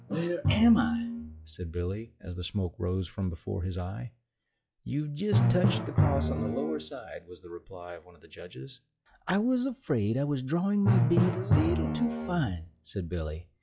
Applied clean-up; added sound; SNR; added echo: classical method log-MMSE.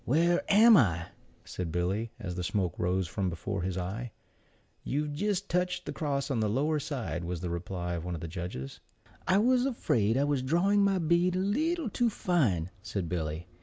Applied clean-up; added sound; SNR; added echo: none; none; none; none.